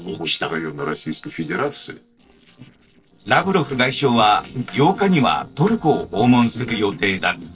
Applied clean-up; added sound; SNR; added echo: neural separator model SepFormer DNS4.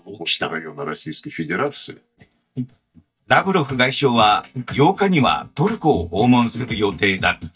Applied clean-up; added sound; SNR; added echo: neural mask model DeepFilterNet 3.